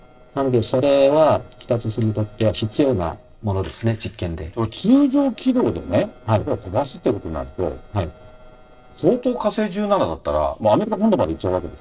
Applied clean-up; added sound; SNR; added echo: neural separator model SepFormer DNS4.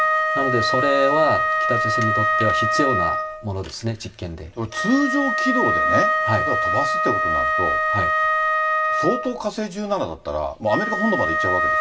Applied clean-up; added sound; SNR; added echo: none; Wind instrument, woodwind instrument; -3 dB; reverberation time 0.2 s.